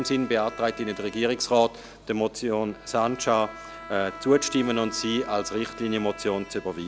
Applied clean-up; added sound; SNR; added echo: none; Bowed string instrument; 15 dB; none.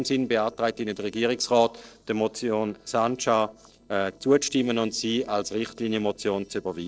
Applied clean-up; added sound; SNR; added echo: neural separator model SepFormer DNS4.